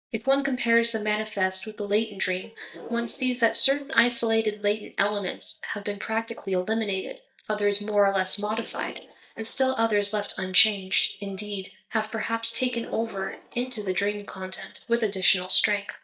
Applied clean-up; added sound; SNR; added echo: neural mask model DeepFilterNet 3.